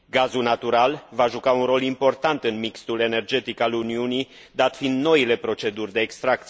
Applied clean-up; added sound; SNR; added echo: none; none; none; none.